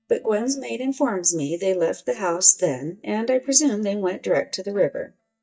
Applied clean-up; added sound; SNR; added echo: neural mask model DeepFilterNet 3.